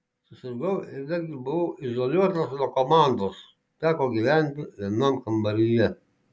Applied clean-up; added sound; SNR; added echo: none; none; none; none.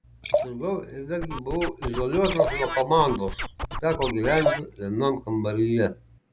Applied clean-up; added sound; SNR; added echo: none; Scratching (performance technique) + Liquid; 5 dB; none.